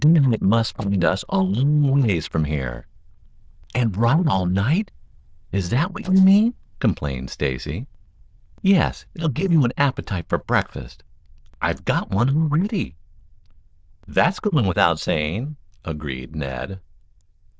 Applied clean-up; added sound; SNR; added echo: neural diffusion model UNIVERSE++.